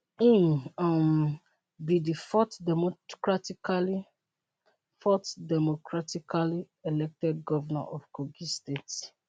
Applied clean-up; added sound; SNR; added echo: none; none; none; none.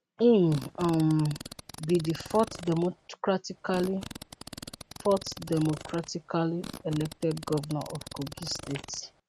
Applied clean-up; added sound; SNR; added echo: none; Fart; 15 dB; none.